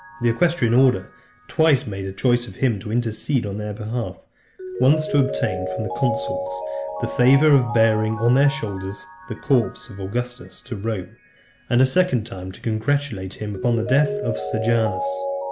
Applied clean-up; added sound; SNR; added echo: none; Mallet percussion; 10 dB; none.